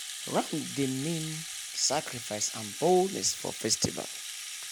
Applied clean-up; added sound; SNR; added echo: none; Rattle (instrument); 8 dB; none.